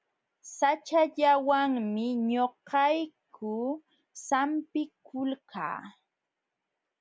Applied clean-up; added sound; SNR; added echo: none; none; none; none.